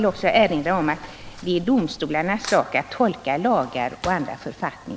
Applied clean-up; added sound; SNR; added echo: none; Sink (filling or washing) + Cutlery, silverware / Drawer open or close; 18 dB; none.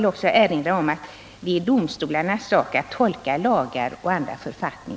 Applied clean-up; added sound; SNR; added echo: none; none; none; none.